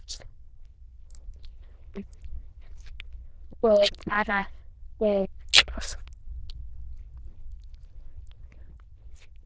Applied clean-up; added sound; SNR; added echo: neural diffusion model UNIVERSE++.